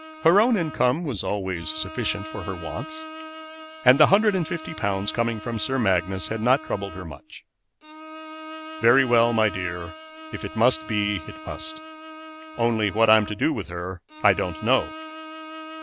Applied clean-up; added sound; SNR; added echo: none; Bowed string instrument; 14 dB; none.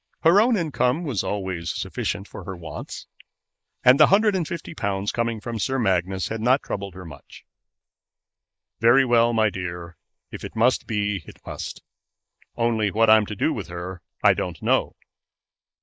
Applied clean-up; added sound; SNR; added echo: neural mask model Resemble Enhance denoiser.